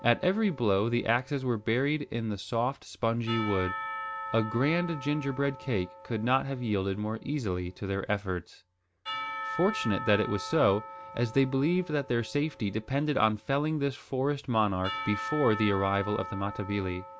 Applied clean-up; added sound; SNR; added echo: none; Church bell / Percussion; 12 dB; none.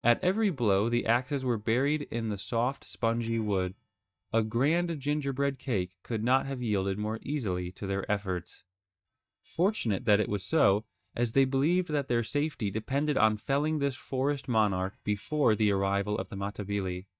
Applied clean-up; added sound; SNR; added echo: neural mask model DeepFilterNet 3.